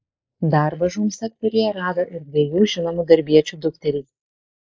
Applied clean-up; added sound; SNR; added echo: neural mask model Resemble Enhance denoiser.